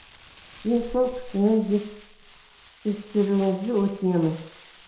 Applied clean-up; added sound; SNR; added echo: none; Crumpling, crinkling; 19 dB; reverberation time 0.7 s.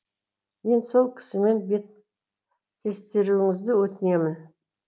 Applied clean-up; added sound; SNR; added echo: none; none; none; none.